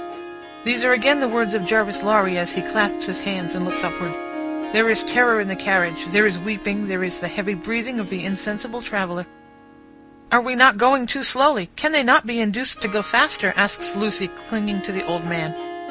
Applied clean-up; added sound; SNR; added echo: none; Harp; 11 dB; none.